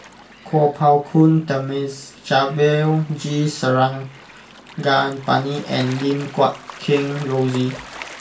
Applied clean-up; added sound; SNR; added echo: none; Gull, seagull / Waves, surf; 19 dB; reverberation time 0.3 s.